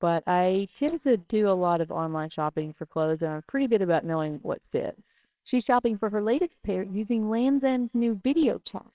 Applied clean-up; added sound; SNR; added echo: neural separator model SepFormer WHAMR!.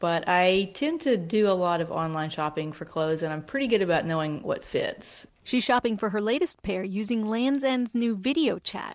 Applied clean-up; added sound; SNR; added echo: none; none; none; none.